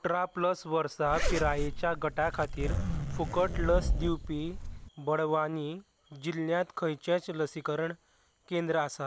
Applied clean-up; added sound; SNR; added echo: none; Zipper (clothing); 0 dB; none.